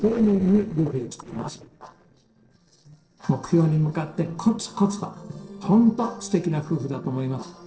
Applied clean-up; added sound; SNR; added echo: neural separator model SepFormer DNS4.